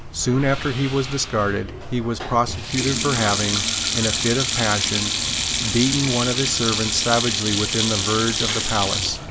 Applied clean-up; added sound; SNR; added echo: none; Sink (filling or washing); 1 dB; none.